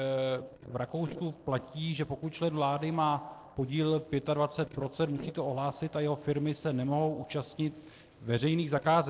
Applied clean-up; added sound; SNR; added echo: neural separator model SepFormer DNS4.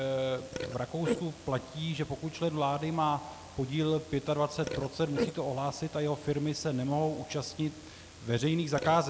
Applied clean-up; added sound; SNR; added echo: none; Burping, eructation; 10 dB; none.